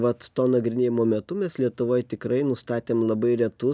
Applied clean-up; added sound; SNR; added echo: none; none; none; none.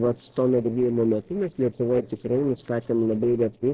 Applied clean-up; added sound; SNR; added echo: neural separator model SepFormer DNS4.